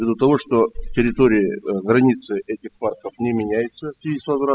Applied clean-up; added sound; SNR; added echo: classical method spectral subtraction.